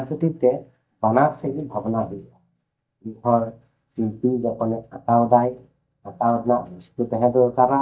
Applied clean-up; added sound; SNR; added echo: neural mask model DeepFilterNet 3.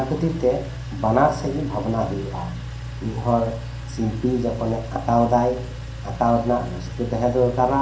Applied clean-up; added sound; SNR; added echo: none; Engine; 9 dB; reverberation time 0.5 s.